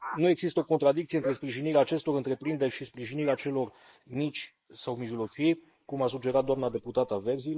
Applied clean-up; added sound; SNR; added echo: neural mask model Resemble Enhance denoiser.